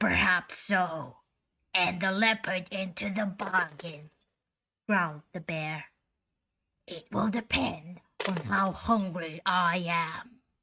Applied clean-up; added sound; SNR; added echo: neural mask model RNNoise.